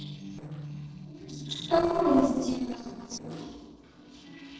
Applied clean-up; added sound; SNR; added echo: neural separator model SepFormer DNS4.